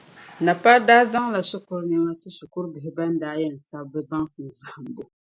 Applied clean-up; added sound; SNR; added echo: none; none; none; none.